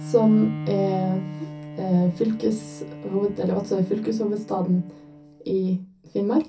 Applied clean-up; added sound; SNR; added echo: none; Bowed string instrument; 12 dB; reverberation time 0.3 s.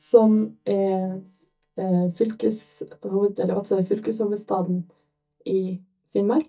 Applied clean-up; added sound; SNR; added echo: neural mask model DeepFilterNet 3.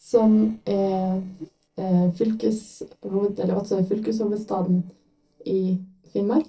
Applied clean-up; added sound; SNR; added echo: neural separator model SepFormer DNS4.